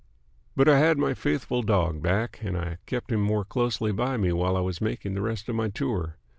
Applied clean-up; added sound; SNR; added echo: none; none; none; none.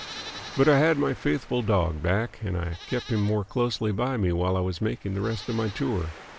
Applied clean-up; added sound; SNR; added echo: none; Livestock, farm animals, working animals + Waves, surf; 18 dB; none.